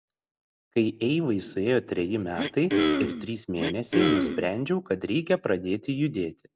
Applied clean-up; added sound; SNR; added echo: none; Cough; -1 dB; none.